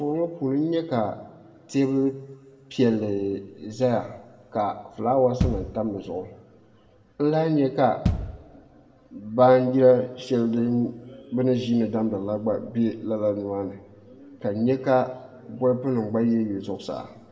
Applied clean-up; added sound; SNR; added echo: none; Bass drum; 6 dB; reverberation time 1.3 s.